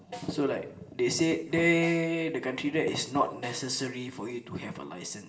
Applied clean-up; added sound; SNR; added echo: none; Snare drum; 20 dB; reverberation time 0.6 s.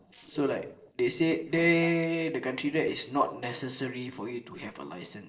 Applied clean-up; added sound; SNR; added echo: neural separator model SepFormer DNS4.